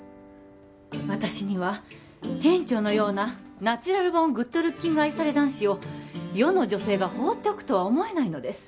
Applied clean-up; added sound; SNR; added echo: none; none; none; none.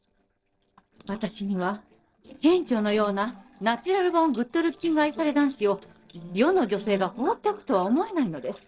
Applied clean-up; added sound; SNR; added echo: neural separator model SepFormer DNS4.